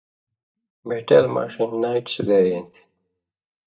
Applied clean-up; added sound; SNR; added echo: neural mask model DeepFilterNet 3.